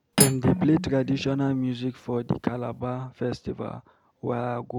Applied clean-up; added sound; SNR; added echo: none; Cutlery, silverware; 4 dB; none.